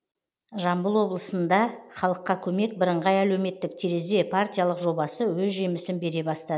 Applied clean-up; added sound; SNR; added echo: none; none; none; none.